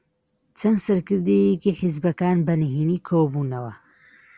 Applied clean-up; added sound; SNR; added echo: none; none; none; none.